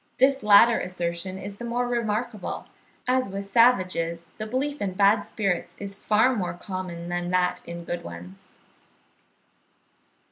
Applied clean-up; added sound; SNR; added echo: none; none; none; none.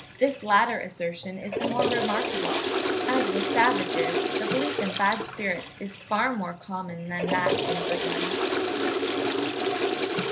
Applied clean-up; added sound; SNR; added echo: none; Toilet flush / Water; -1 dB; none.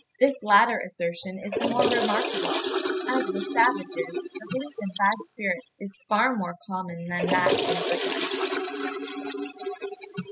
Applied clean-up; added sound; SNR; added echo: classical method spectral subtraction.